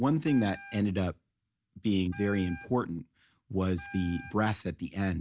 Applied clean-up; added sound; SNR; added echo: none; Wind instrument, woodwind instrument; 19 dB; none.